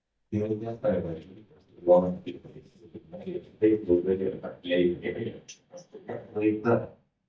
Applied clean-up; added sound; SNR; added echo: neural mask model DeepFilterNet 3.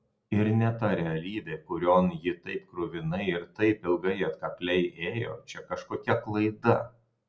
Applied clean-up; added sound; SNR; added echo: none; none; none; none.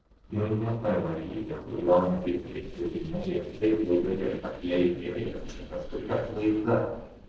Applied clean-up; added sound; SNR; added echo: neural separator model SepFormer DNS4.